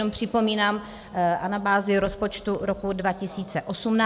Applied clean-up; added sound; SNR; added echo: none; none; none; none.